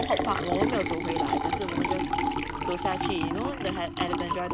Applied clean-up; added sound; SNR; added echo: none; Liquid; -3 dB; none.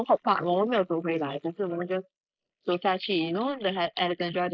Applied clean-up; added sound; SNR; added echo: neural mask model Resemble Enhance denoiser.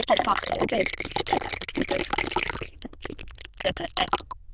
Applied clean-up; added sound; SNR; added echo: neural diffusion model UNIVERSE++.